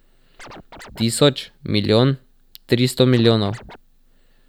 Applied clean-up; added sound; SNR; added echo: none; Scratching (performance technique); 19 dB; none.